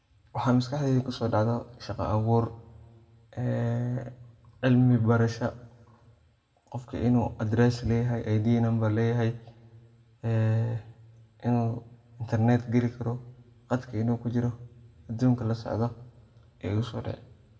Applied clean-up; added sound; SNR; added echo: none; none; none; reverberation time 0.6 s.